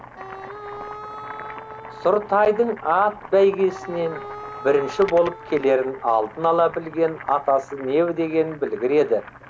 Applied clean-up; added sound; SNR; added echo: none; Wind instrument, woodwind instrument + Boiling; 15 dB; none.